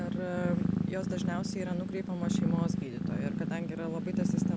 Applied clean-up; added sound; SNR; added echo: none; Purr; -5 dB; none.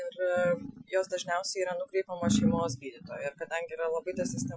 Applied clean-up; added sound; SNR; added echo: classical method Wiener filter.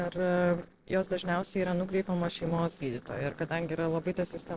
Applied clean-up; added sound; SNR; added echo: neural separator model SepFormer DNS4.